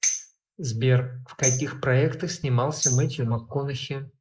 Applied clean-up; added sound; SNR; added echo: neural mask model Resemble Enhance denoiser.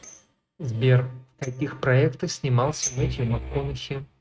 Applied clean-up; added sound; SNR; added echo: neural mask model RNNoise.